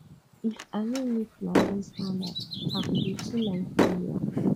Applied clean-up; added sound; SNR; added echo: none; Bird vocalization, bird call, bird song + Slam; -2 dB; none.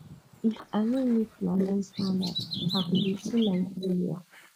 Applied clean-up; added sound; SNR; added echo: neural mask model Resemble Enhance denoiser.